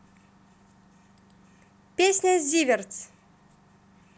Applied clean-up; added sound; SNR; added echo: none; none; none; none.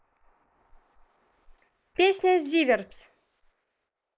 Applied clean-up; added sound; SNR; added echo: neural mask model Resemble Enhance denoiser.